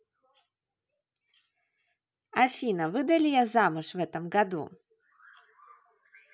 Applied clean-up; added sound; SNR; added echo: none; none; none; none.